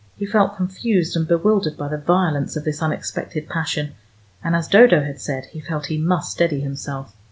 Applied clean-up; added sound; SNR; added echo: none; none; none; none.